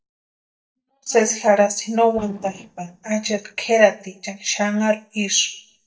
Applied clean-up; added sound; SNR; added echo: neural mask model DeepFilterNet 3.